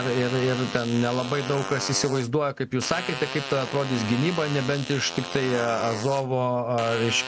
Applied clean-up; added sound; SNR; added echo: none; Fart; 9 dB; none.